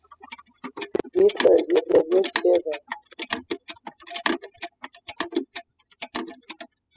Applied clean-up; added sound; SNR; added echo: classical method spectral subtraction.